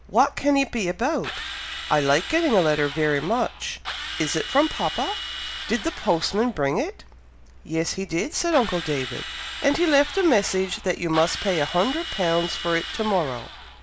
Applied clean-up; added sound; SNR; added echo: none; Drill; 11 dB; none.